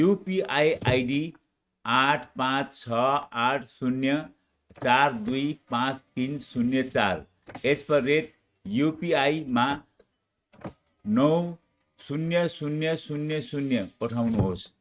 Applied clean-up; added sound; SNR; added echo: neural mask model RNNoise.